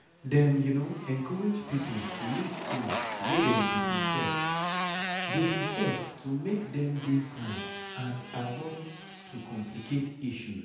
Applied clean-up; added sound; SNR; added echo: none; Motorcycle; 3 dB; reverberation time 0.8 s.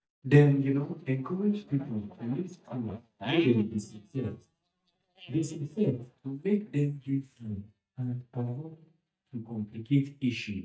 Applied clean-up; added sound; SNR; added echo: neural mask model DeepFilterNet 3.